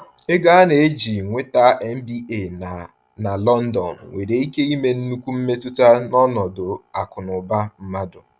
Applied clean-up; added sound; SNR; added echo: none; none; none; none.